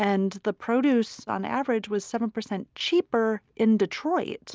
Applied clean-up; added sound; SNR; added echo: none; none; none; none.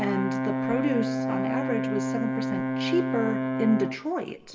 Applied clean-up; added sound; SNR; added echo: none; Brass instrument; -1 dB; reverberation time 1.1 s.